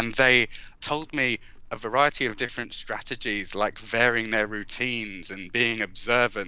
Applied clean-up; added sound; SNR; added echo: none; Livestock, farm animals, working animals; 16 dB; none.